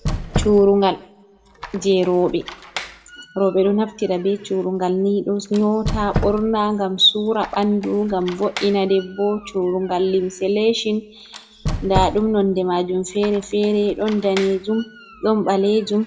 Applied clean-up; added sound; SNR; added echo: none; Squeak; 11 dB; reverberation time 0.5 s.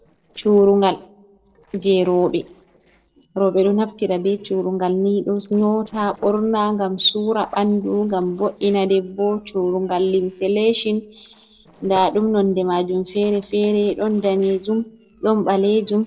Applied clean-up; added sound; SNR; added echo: neural separator model SepFormer DNS4.